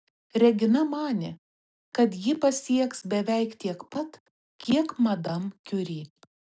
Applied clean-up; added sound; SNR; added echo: none; none; none; none.